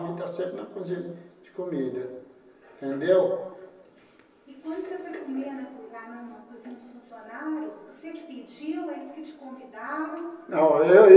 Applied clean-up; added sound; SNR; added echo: none; none; none; reverberation time 1.0 s.